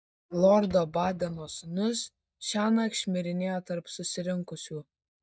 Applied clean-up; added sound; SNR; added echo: neural mask model DeepFilterNet 3.